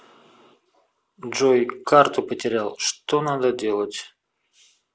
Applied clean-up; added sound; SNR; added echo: none; none; none; none.